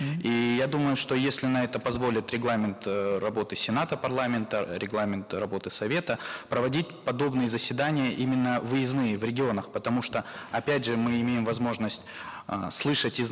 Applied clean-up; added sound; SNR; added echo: none; none; none; none.